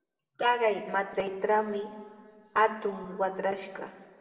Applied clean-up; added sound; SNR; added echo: none; none; none; reverberation time 1.7 s.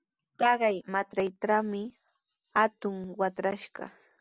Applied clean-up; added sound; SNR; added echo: none; none; none; none.